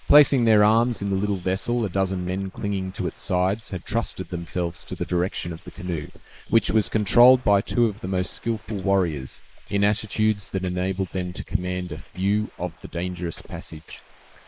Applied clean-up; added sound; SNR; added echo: neural mask model Resemble Enhance denoiser.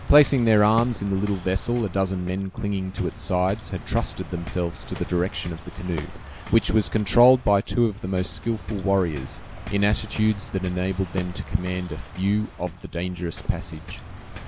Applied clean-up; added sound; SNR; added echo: none; Waves, surf; 14 dB; none.